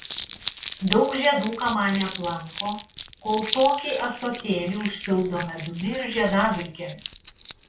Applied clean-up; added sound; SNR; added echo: none; Crumpling, crinkling; 11 dB; reverberation time 0.2 s.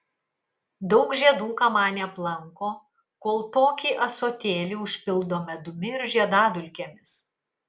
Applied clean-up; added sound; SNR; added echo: none; none; none; none.